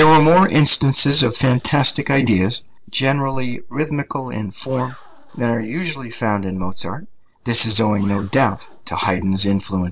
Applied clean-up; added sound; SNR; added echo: neural separator model SepFormer DNS4.